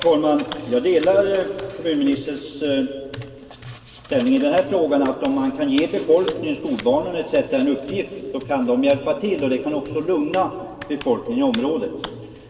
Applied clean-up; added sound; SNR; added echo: none; Hands; 17 dB; reverberation time 2.1 s.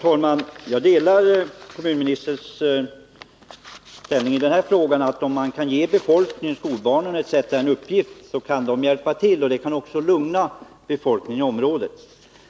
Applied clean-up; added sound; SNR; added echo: none; none; none; none.